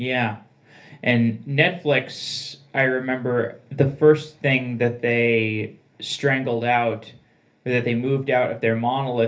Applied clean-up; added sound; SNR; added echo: none; none; none; reverberation time 0.3 s.